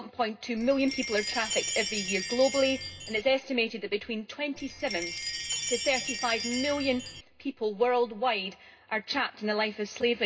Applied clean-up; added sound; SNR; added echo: none; Chime; 7 dB; reverberation time 0.2 s.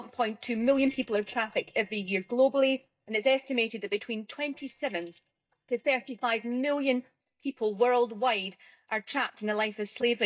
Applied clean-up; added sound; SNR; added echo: neural mask model DeepFilterNet 3.